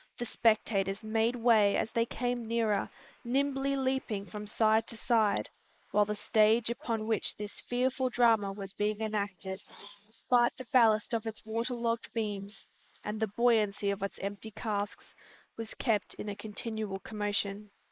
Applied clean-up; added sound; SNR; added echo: neural mask model Resemble Enhance denoiser.